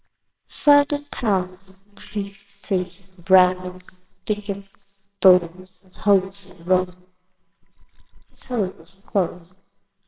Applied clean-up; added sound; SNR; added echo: neural separator model SepFormer WHAMR!.